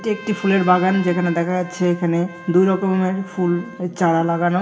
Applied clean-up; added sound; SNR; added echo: none; Trumpet; 19 dB; reverberation time 0.9 s.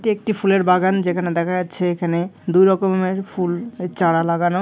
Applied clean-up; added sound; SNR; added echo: none; none; none; none.